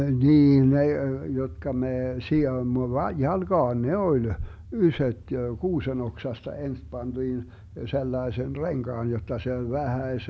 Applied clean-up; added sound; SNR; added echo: none; none; none; none.